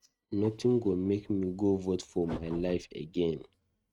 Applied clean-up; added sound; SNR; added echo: neural mask model RNNoise.